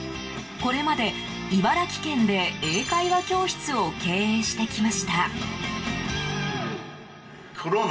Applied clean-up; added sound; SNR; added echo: none; none; none; reverberation time 0.2 s.